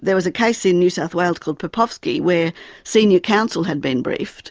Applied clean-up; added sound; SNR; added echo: none; none; none; none.